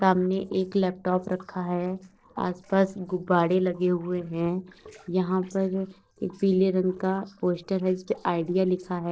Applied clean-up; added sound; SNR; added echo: neural separator model SepFormer DNS4.